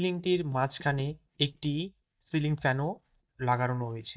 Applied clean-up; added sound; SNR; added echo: neural mask model DeepFilterNet 3.